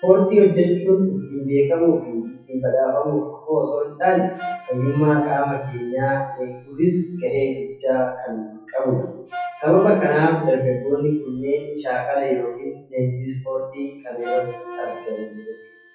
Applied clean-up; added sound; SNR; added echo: classical method WPE with log-MMSE.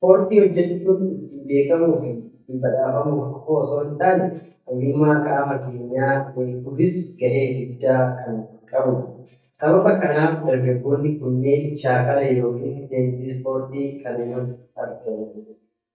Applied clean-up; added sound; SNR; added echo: neural mask model DeepFilterNet 3.